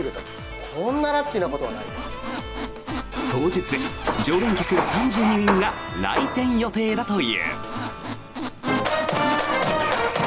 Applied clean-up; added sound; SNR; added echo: none; Hammer + Squeak; 6 dB; none.